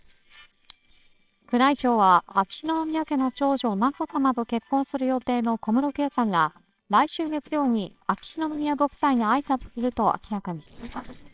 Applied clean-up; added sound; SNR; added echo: neural separator model SepFormer WHAMR!.